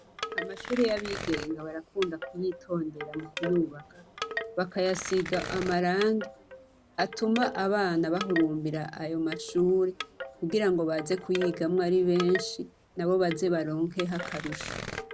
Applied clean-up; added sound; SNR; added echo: none; Tearing + Wind chime / Wood; 11 dB; none.